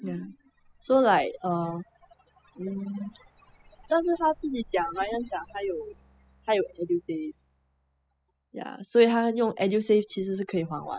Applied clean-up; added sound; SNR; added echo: classical method spectral subtraction.